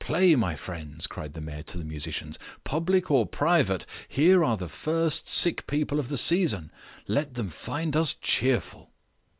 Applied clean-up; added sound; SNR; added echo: none; none; none; none.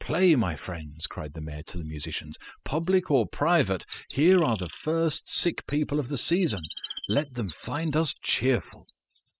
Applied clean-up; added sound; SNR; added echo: classical method spectral subtraction.